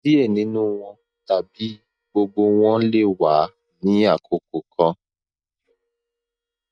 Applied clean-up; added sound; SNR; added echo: neural mask model DeepFilterNet 3.